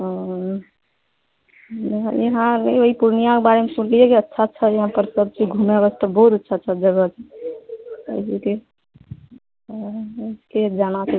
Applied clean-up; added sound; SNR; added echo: none; none; none; none.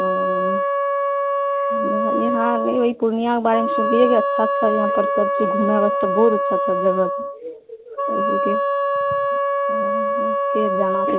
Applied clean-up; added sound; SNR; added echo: none; Wind instrument, woodwind instrument; -2 dB; none.